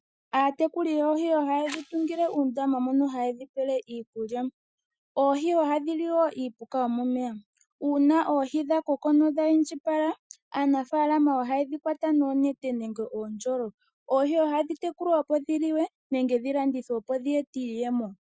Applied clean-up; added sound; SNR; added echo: classical method Wiener filter.